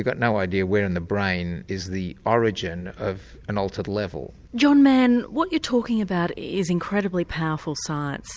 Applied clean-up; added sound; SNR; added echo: none; none; none; none.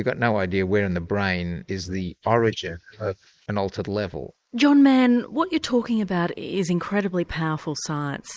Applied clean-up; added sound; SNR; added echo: neural mask model Resemble Enhance denoiser.